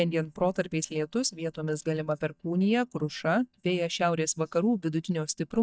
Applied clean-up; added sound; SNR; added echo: neural mask model DeepFilterNet 3.